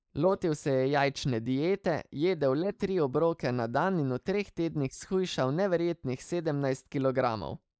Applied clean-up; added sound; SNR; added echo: neural mask model Resemble Enhance denoiser.